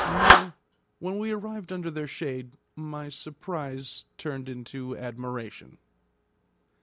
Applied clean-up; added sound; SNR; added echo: none; Clapping; -5 dB; none.